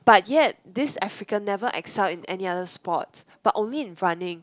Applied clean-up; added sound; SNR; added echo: none; none; none; none.